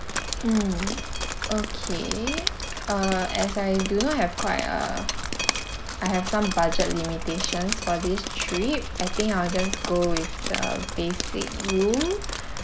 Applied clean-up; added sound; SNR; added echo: none; Drip; 3 dB; none.